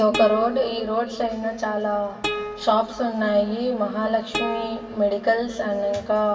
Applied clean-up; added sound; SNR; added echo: none; Plucked string instrument; 11 dB; reverberation time 2.5 s.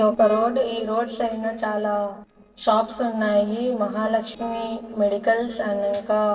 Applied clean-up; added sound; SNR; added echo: neural separator model SepFormer DNS4.